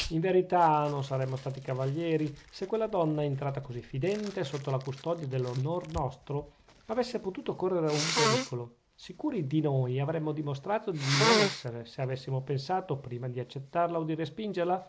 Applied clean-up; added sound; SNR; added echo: none; Sneeze; 6 dB; none.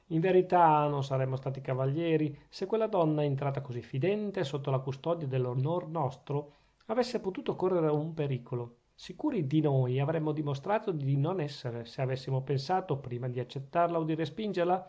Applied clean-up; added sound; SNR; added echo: none; none; none; none.